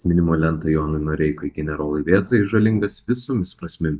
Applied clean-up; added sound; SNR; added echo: neural mask model DeepFilterNet 3.